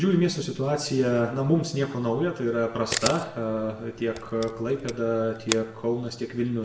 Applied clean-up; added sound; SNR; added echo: none; Camera; 9 dB; reverberation time 0.7 s.